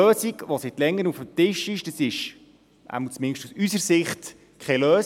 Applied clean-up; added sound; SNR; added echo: none; none; none; none.